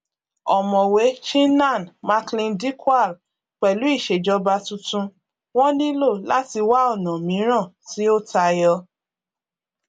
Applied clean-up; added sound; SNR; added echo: none; none; none; none.